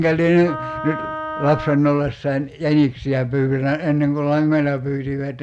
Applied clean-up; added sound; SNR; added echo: none; Wind instrument, woodwind instrument; 11 dB; none.